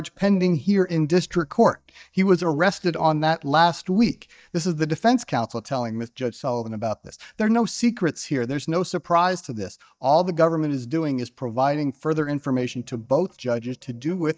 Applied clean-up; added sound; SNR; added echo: neural mask model DeepFilterNet 3.